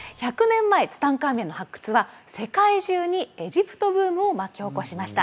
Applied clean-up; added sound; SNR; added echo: none; none; none; none.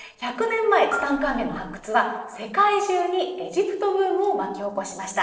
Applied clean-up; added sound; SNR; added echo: neural separator model SepFormer DNS4.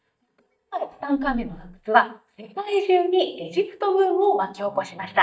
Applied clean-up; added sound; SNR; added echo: neural mask model DeepFilterNet 3.